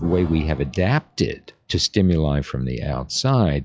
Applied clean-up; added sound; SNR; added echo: classical method log-MMSE.